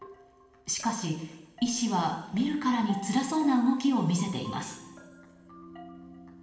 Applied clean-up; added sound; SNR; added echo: none; none; none; reverberation time 1.1 s.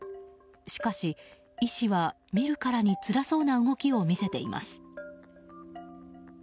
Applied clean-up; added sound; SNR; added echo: none; none; none; none.